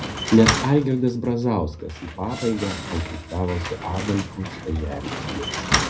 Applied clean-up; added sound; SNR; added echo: none; Slam; 5 dB; reverberation time 0.3 s.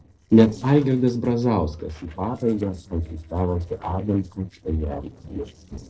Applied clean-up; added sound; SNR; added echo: neural separator model SepFormer DNS4.